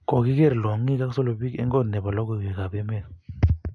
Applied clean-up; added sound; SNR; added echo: none; none; none; none.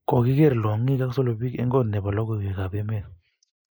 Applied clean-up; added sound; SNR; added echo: neural mask model Resemble Enhance denoiser.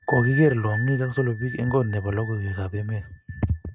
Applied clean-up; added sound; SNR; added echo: neural mask model RNNoise.